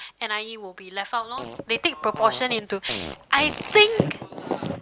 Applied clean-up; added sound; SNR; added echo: none; Fart; 14 dB; none.